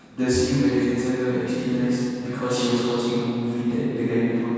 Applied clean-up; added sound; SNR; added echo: none; Bowed string instrument; 19 dB; reverberation time 2.1 s.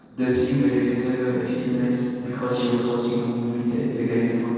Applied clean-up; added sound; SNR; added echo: neural separator model SepFormer DNS4.